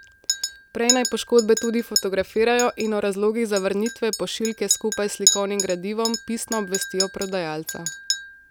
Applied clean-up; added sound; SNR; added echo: none; Chink, clink; 5 dB; none.